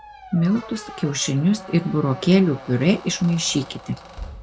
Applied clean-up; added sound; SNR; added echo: none; Squeak; 17 dB; none.